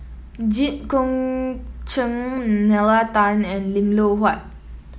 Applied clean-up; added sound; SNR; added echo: none; none; none; none.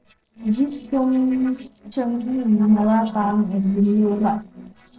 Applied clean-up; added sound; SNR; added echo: neural separator model SepFormer DNS4.